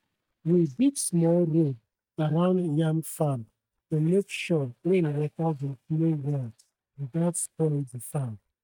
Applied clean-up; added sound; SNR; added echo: neural mask model DeepFilterNet 3.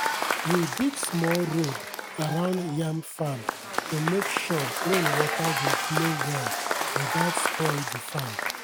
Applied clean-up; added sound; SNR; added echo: none; Applause / Crowd / Cheering; 0 dB; none.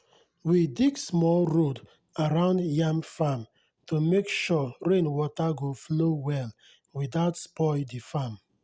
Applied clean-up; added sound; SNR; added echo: none; none; none; none.